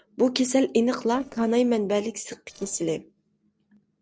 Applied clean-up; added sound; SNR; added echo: neural separator model SepFormer DNS4.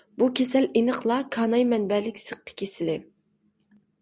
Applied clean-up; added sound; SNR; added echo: none; none; none; none.